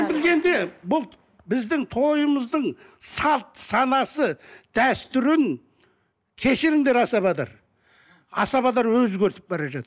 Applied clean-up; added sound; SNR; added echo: none; none; none; none.